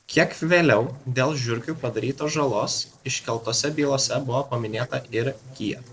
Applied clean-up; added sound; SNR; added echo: neural separator model SepFormer DNS4.